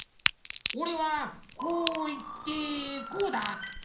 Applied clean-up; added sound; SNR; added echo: none; Crack; 5 dB; reverberation time 0.6 s.